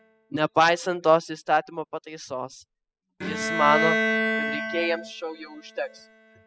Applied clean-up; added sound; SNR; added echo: classical method spectral subtraction.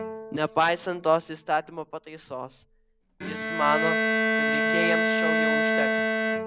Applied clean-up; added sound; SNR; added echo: none; Bowed string instrument; -2 dB; none.